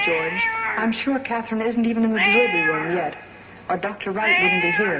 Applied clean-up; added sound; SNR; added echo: none; Cat; 0 dB; reverberation time 1.6 s.